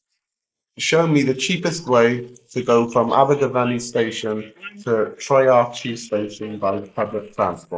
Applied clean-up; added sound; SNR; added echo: neural mask model Resemble Enhance denoiser.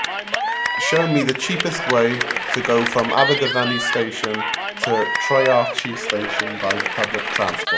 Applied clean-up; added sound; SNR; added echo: none; Cheering / Clapping; 1 dB; none.